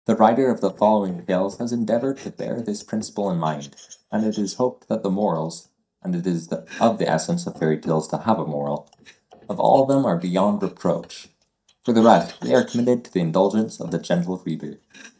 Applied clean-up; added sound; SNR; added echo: neural mask model DeepFilterNet 3.